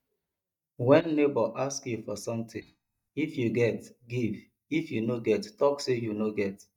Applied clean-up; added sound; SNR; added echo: neural mask model DeepFilterNet 3.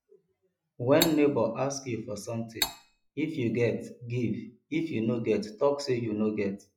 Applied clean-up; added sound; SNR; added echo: classical method log-MMSE.